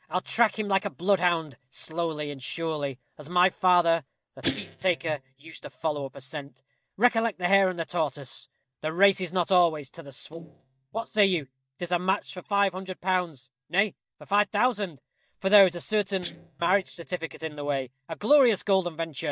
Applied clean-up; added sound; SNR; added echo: neural mask model DeepFilterNet 3.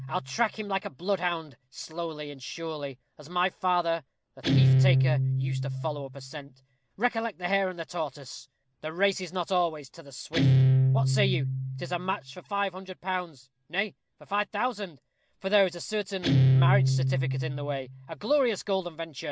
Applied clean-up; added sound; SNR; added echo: none; Guitar; -2 dB; none.